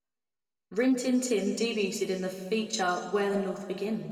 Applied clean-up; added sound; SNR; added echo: none; none; none; reverberation time 1.8 s.